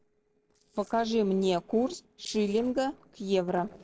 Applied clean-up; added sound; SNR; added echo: neural separator model SepFormer DNS4.